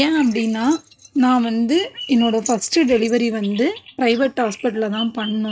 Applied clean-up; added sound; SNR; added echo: neural mask model RNNoise.